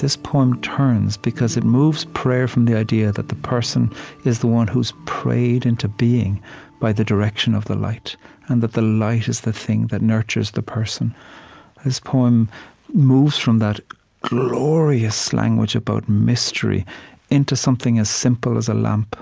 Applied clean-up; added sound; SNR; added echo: none; none; none; none.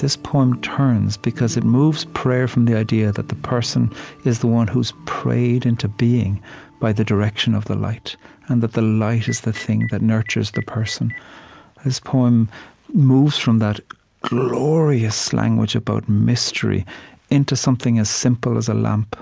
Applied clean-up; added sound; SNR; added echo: none; Telephone; 18 dB; none.